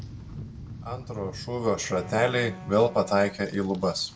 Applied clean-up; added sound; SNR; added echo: none; Rain + Wind instrument, woodwind instrument; 14 dB; none.